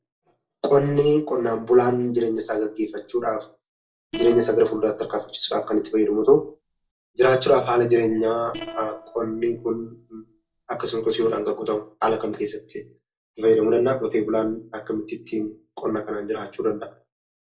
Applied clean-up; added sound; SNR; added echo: neural separator model SepFormer DNS4.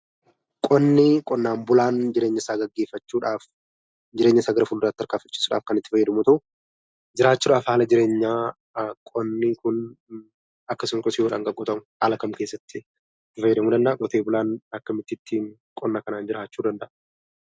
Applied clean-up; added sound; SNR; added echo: none; none; none; none.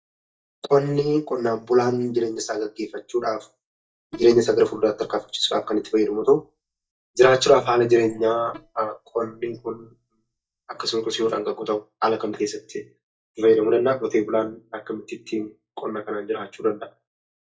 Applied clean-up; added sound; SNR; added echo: neural mask model DeepFilterNet 3.